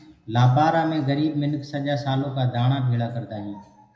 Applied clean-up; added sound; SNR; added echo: none; none; none; reverberation time 0.8 s.